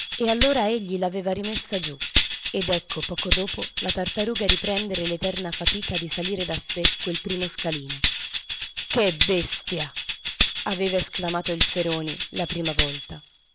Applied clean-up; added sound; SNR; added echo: none; Tambourine; 0 dB; none.